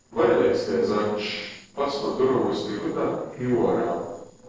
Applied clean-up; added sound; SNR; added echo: neural separator model SepFormer DNS4.